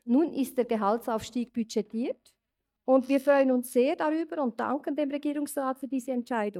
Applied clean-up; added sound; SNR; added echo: neural mask model DeepFilterNet 3.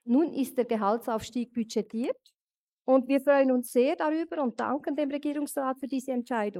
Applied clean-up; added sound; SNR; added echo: neural mask model Resemble Enhance denoiser.